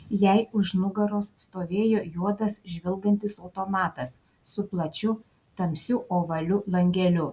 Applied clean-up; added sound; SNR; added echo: none; none; none; none.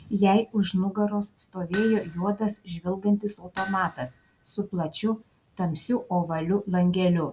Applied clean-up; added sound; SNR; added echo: none; Hammer; 16 dB; none.